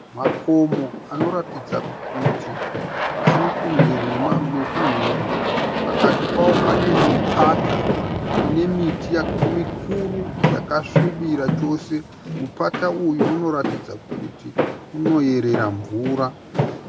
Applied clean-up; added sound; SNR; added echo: none; Walk, footsteps + Aircraft; -1 dB; none.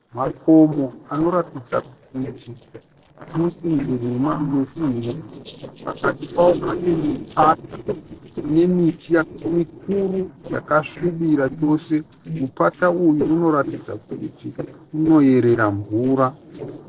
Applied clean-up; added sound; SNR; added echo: neural separator model SepFormer DNS4.